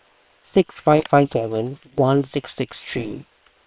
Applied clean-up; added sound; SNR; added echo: neural separator model SepFormer WHAM!.